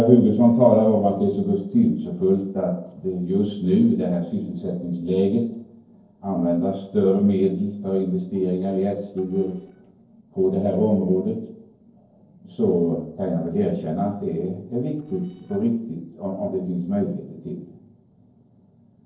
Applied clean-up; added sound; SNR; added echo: neural separator model SepFormer DNS4.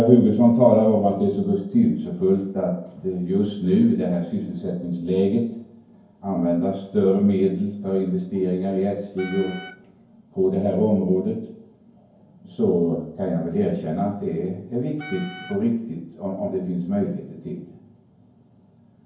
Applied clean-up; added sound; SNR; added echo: none; Wind instrument, woodwind instrument; 18 dB; reverberation time 0.9 s.